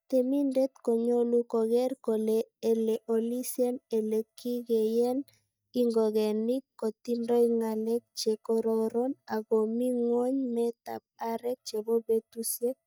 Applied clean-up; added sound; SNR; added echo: neural mask model DeepFilterNet 3.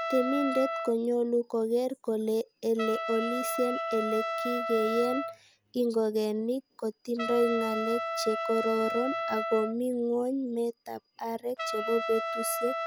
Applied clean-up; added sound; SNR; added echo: none; Trumpet; 5 dB; none.